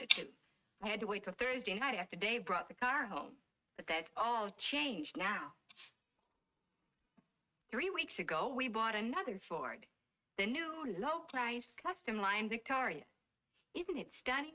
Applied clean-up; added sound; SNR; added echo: neural mask model RNNoise.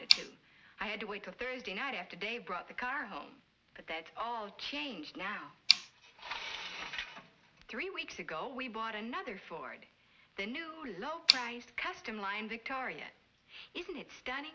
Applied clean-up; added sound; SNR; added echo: none; Tick; -1 dB; none.